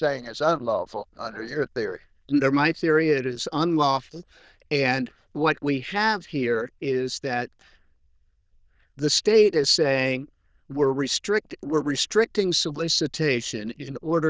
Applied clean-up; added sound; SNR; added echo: neural diffusion model UNIVERSE++.